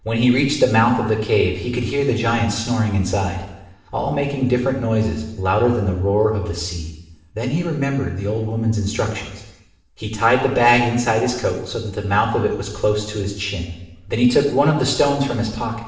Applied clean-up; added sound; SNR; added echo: none; none; none; reverberation time 0.9 s.